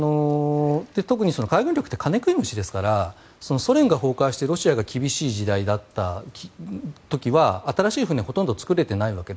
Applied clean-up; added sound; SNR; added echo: none; none; none; none.